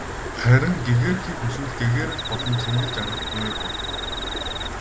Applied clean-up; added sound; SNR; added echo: none; Cricket + Stream; 5 dB; none.